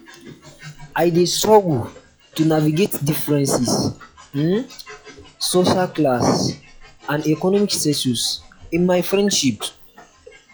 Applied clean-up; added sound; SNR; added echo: classical method log-MMSE.